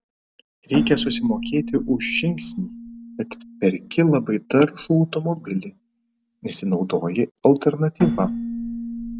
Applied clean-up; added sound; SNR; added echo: none; Keyboard (musical); 9 dB; none.